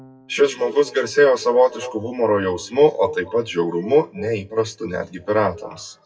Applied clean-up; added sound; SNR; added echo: classical method WPE with log-MMSE.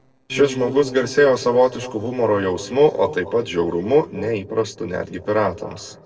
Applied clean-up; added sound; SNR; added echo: neural separator model SepFormer DNS4.